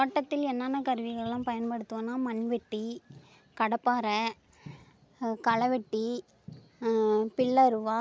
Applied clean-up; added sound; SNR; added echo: none; none; none; none.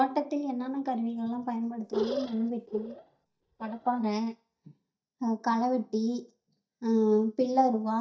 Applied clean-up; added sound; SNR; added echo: neural mask model DeepFilterNet 3.